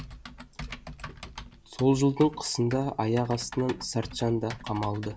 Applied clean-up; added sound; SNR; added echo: none; Typing; 14 dB; none.